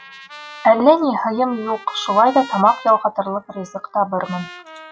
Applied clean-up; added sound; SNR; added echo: classical method log-MMSE.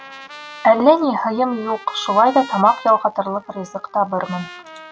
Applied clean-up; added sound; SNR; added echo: none; Trumpet; 19 dB; none.